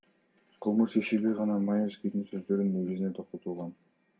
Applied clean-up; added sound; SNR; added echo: none; none; none; reverberation time 0.2 s.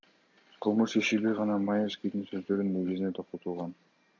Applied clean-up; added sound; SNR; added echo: none; none; none; none.